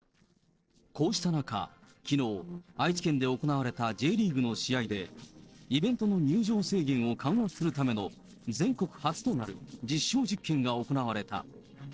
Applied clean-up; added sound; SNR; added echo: neural separator model SepFormer DNS4.